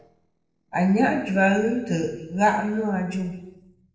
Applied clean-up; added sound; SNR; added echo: neural separator model SepFormer DNS4.